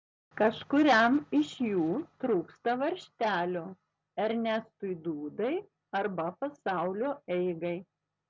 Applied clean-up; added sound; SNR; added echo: none; none; none; none.